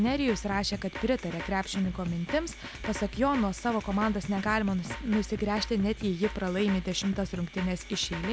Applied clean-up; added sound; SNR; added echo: none; Drum kit; 10 dB; none.